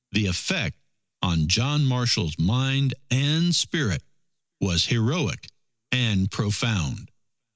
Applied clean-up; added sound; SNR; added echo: none; none; none; none.